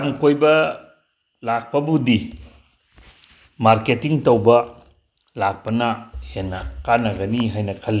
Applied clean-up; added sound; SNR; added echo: none; none; none; none.